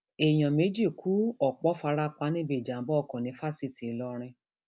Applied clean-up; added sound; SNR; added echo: none; none; none; none.